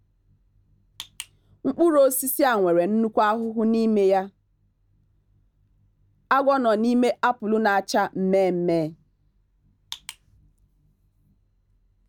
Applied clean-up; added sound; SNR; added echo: none; none; none; none.